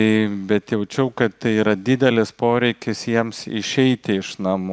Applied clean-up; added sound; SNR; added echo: none; none; none; none.